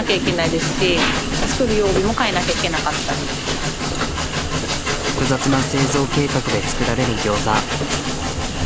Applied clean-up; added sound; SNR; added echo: none; Train; 0 dB; none.